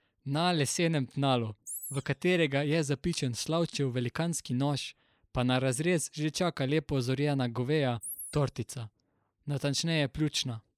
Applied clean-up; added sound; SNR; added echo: neural mask model Resemble Enhance denoiser.